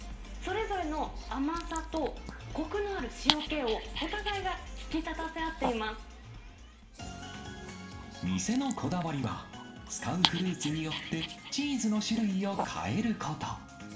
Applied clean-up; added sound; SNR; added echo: none; Dog; 7 dB; reverberation time 0.5 s.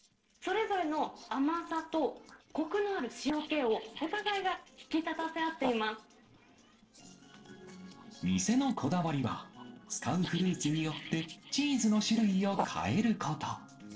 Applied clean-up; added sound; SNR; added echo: neural separator model SepFormer DNS4.